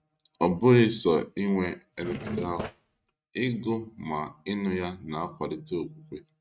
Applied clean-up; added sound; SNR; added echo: neural mask model RNNoise.